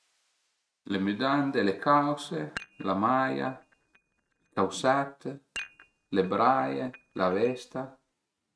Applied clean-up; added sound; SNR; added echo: neural mask model RNNoise.